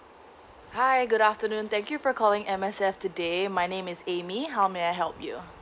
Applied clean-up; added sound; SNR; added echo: none; none; none; none.